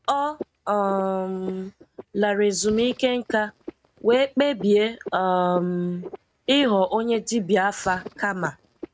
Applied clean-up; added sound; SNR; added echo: neural mask model RNNoise.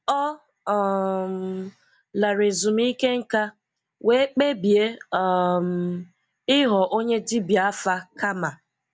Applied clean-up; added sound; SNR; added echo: none; none; none; none.